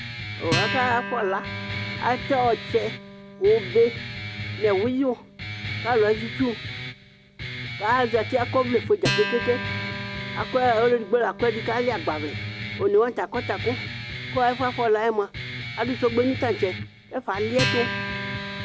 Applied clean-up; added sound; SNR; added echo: none; Guitar + Acoustic guitar; 6 dB; none.